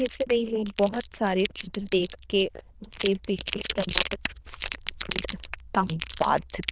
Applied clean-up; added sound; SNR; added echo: neural diffusion model UNIVERSE++.